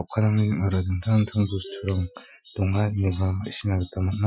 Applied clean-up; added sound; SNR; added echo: classical method Wiener filter.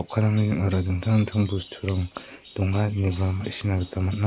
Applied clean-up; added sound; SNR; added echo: none; none; none; none.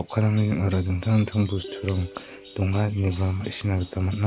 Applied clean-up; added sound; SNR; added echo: none; Plucked string instrument; 19 dB; none.